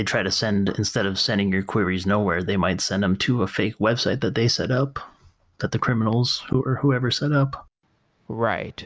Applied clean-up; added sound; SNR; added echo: none; none; none; none.